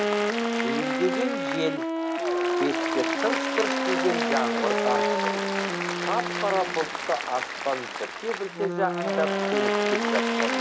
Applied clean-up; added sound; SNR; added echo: none; Wind instrument, woodwind instrument + Applause; -4 dB; none.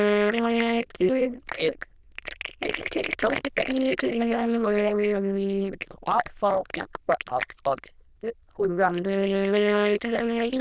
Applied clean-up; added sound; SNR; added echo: neural diffusion model UNIVERSE++.